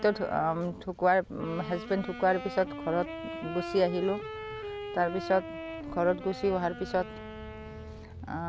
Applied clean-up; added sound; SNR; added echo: none; Wind instrument, woodwind instrument; 10 dB; none.